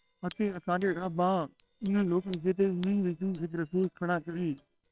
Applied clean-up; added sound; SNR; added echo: neural separator model SepFormer WHAMR!.